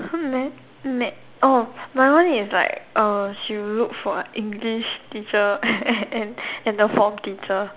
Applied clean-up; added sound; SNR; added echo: none; none; none; none.